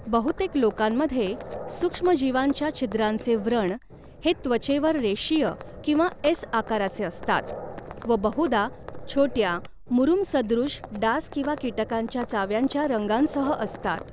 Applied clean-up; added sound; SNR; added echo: none; Livestock, farm animals, working animals; 15 dB; none.